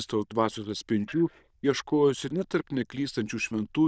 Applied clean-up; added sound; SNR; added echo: neural diffusion model UNIVERSE++.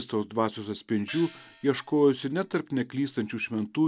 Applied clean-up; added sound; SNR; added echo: none; Gong; 20 dB; none.